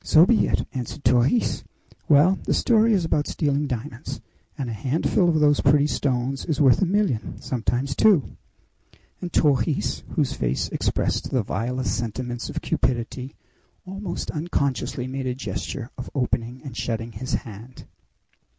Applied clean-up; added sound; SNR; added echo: none; none; none; none.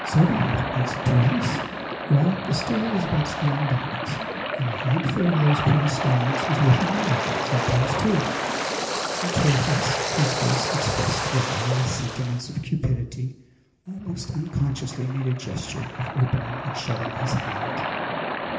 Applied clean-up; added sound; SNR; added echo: none; Waves, surf; 4 dB; reverberation time 1.4 s.